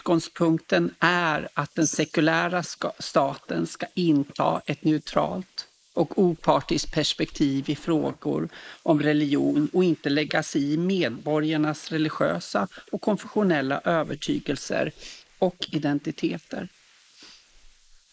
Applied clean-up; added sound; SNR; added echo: neural mask model Resemble Enhance denoiser.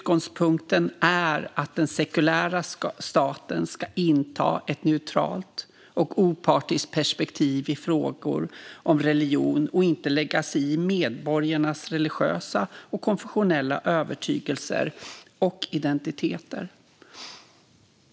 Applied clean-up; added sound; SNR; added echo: none; none; none; none.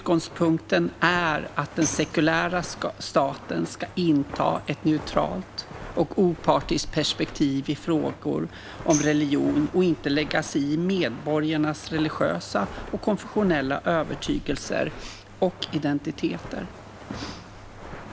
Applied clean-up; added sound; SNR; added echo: none; Walk, footsteps + Tambourine; 13 dB; none.